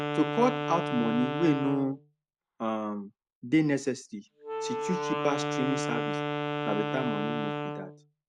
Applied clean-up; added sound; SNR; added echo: none; Wind instrument, woodwind instrument; 3 dB; none.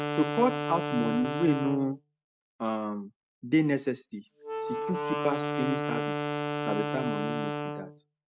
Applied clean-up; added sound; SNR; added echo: neural mask model RNNoise.